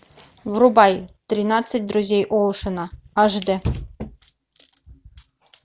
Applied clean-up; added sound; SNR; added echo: none; none; none; none.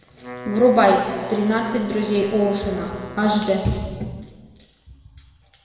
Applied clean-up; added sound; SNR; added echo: none; Wind instrument, woodwind instrument; 16 dB; reverberation time 1.6 s.